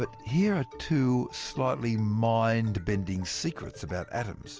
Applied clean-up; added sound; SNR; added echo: none; none; none; none.